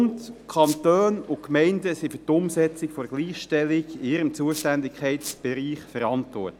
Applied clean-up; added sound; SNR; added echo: none; Squeak; 14 dB; none.